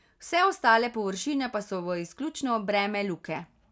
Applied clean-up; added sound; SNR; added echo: none; none; none; none.